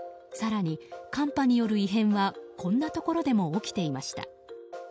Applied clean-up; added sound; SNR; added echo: none; none; none; none.